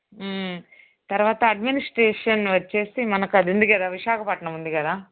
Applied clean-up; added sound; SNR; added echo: none; none; none; none.